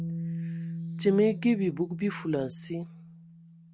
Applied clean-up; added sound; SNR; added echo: none; Bass guitar; 8 dB; none.